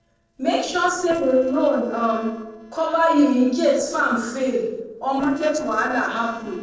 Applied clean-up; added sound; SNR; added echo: neural separator model SepFormer DNS4.